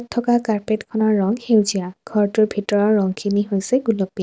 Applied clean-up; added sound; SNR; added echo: none; none; none; none.